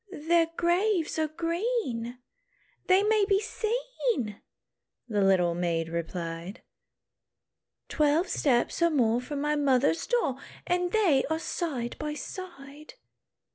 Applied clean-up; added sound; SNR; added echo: none; none; none; none.